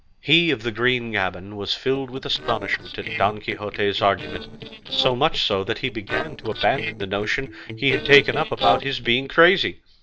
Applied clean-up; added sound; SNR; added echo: neural separator model SepFormer DNS4.